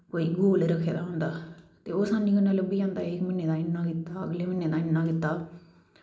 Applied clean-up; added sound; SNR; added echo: none; none; none; none.